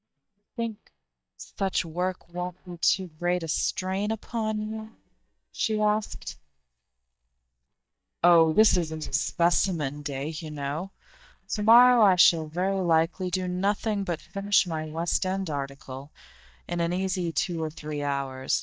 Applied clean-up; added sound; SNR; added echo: neural mask model DeepFilterNet 3.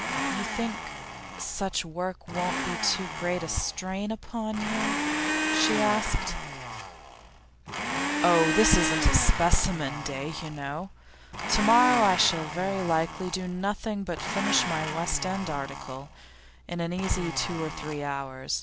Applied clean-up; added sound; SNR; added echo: none; Domestic sounds, home sounds; 4 dB; none.